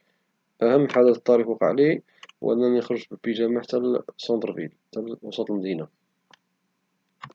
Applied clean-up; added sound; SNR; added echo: none; none; none; none.